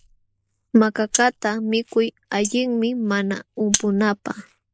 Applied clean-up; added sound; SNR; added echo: neural mask model Resemble Enhance denoiser.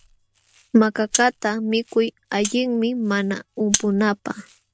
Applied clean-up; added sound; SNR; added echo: none; Rattle (instrument); 11 dB; none.